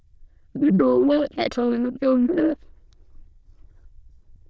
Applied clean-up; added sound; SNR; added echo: neural diffusion model UNIVERSE++.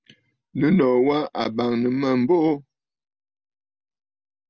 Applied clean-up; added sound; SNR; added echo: none; none; none; none.